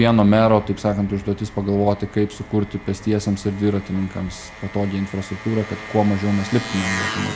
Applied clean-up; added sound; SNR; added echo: none; Engine; 13 dB; reverberation time 0.6 s.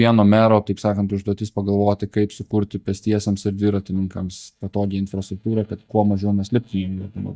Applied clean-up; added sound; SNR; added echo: neural mask model DeepFilterNet 3.